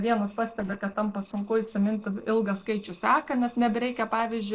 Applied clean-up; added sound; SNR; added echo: neural separator model SepFormer DNS4.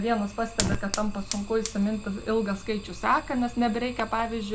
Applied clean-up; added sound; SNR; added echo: none; Fire; 8 dB; none.